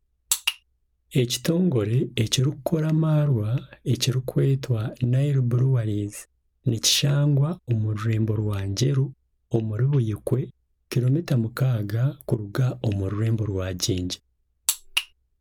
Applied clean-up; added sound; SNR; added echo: none; none; none; none.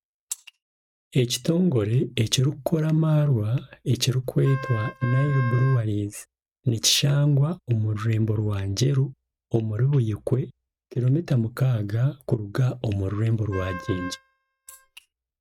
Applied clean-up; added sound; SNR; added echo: neural mask model RNNoise.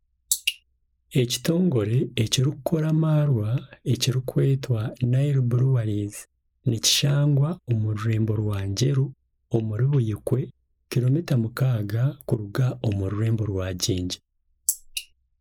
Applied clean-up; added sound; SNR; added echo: neural mask model Resemble Enhance denoiser.